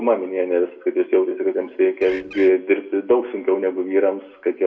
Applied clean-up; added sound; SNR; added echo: none; Bird; 15 dB; reverberation time 0.5 s.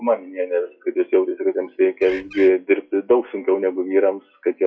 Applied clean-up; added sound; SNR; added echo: classical method WPE with log-MMSE.